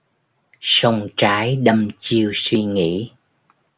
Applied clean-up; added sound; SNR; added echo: none; none; none; none.